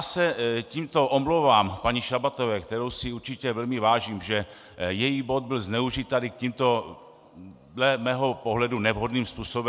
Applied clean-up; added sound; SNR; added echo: none; none; none; none.